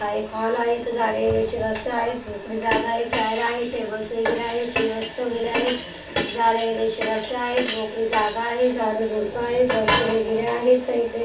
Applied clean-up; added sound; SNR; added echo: none; Liquid; 17 dB; reverberation time 0.2 s.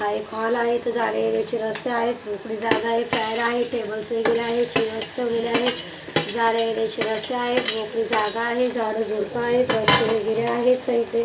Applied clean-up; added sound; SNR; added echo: none; none; none; none.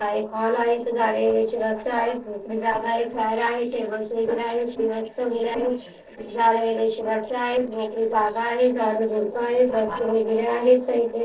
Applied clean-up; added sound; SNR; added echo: neural separator model SepFormer DNS4.